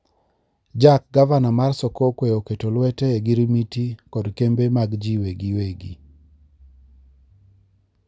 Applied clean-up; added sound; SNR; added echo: none; none; none; none.